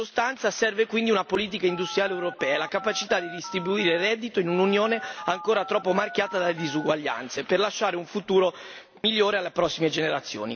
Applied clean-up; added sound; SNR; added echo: none; Telephone; 13 dB; none.